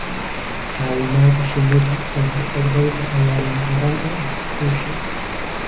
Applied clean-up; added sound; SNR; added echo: none; Rain; 5 dB; reverberation time 0.3 s.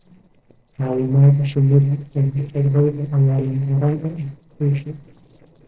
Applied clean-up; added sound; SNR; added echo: neural separator model SepFormer DNS4.